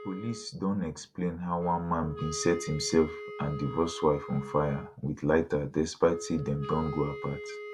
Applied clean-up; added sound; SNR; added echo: none; Wind instrument, woodwind instrument; 12 dB; none.